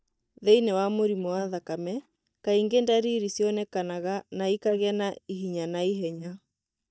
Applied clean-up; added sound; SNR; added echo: neural mask model DeepFilterNet 3.